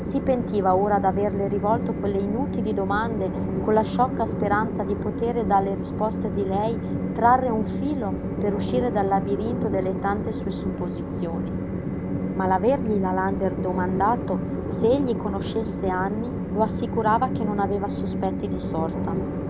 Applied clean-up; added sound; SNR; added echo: none; Train; 2 dB; none.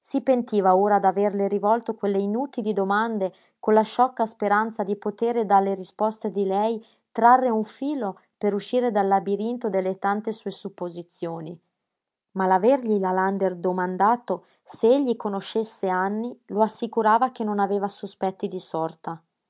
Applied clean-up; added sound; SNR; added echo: none; none; none; none.